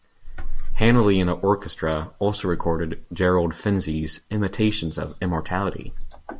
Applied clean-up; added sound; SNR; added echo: none; none; none; none.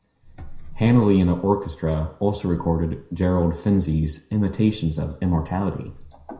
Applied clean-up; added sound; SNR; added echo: none; none; none; reverberation time 0.4 s.